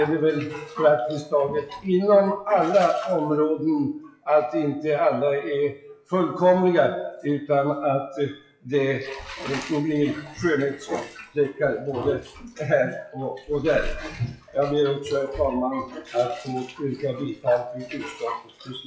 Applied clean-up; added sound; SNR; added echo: classical method WPE with log-MMSE.